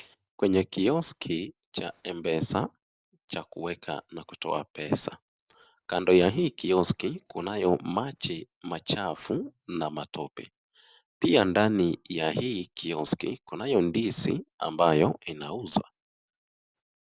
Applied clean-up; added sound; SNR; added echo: none; none; none; none.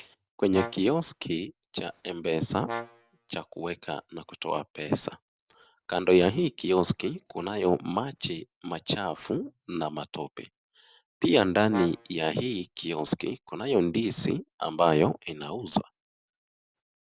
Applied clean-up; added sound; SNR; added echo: none; Brass instrument; 11 dB; none.